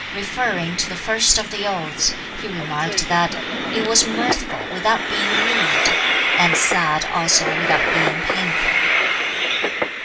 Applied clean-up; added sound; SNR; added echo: none; Train; -1 dB; reverberation time 0.2 s.